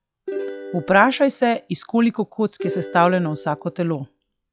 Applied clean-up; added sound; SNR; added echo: classical method log-MMSE.